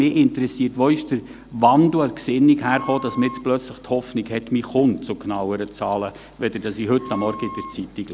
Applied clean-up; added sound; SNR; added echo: none; Wind instrument, woodwind instrument; 15 dB; none.